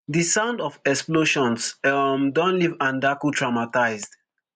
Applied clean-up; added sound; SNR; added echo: none; none; none; none.